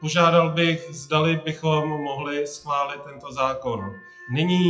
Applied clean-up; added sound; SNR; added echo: classical method WPE with log-MMSE.